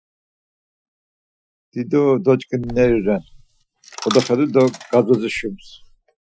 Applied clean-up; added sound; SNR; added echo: classical method Wiener filter.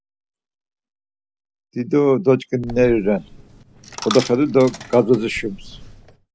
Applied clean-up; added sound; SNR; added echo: none; Coin (dropping); 14 dB; none.